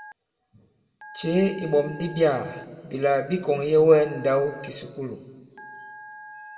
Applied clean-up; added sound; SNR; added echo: none; Telephone; 20 dB; reverberation time 1.4 s.